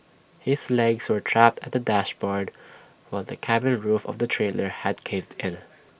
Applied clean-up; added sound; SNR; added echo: none; none; none; none.